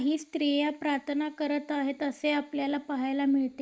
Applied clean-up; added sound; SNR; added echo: neural mask model Resemble Enhance denoiser.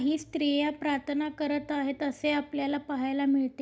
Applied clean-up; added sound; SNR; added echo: none; none; none; none.